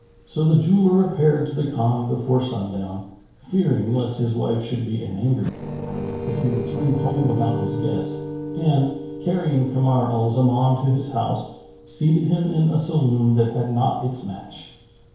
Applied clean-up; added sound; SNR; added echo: neural separator model SepFormer DNS4.